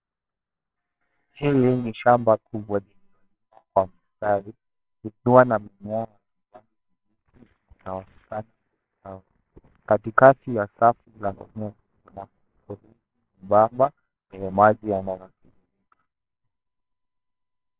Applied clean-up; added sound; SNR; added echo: neural separator model SepFormer WHAMR!.